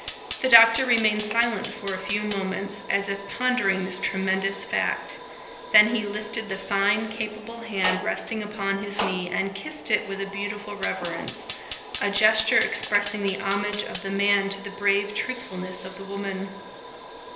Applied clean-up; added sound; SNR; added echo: none; Fire; 11 dB; reverberation time 1.4 s.